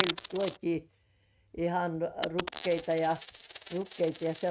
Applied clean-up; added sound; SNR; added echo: neural mask model RNNoise.